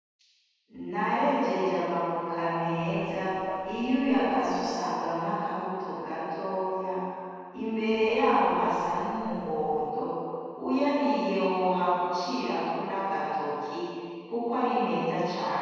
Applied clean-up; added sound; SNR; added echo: none; Dog; 18 dB; reverberation time 2.1 s.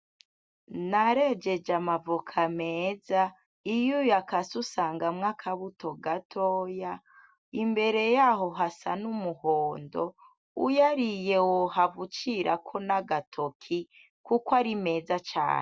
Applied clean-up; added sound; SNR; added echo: none; none; none; none.